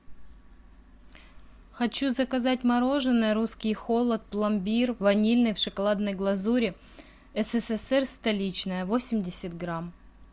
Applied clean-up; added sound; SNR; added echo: none; none; none; none.